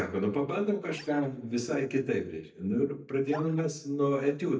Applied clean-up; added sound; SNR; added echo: neural mask model DeepFilterNet 3.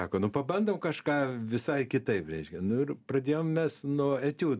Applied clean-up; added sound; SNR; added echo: none; none; none; none.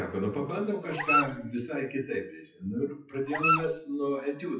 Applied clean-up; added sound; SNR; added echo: classical method WPE with log-MMSE.